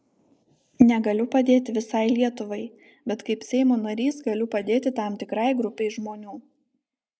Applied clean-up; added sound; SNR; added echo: neural mask model Resemble Enhance denoiser.